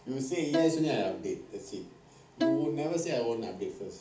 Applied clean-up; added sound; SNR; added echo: none; Bowed string instrument; 0 dB; reverberation time 0.4 s.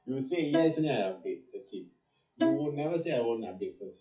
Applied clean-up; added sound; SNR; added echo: classical method WPE with log-MMSE.